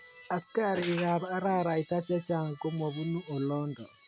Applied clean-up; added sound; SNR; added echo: none; none; none; none.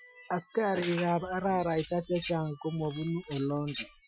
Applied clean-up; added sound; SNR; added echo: classical method Wiener filter.